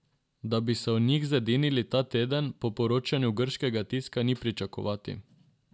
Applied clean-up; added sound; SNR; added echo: none; none; none; none.